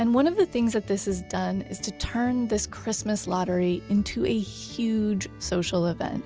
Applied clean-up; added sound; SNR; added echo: none; none; none; none.